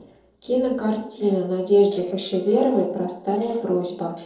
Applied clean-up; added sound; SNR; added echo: neural separator model SepFormer DNS4.